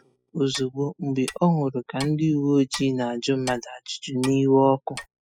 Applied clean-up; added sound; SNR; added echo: classical method spectral subtraction.